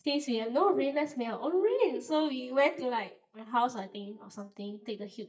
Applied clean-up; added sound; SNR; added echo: neural mask model DeepFilterNet 3.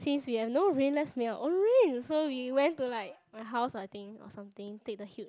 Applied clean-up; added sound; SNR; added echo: none; none; none; none.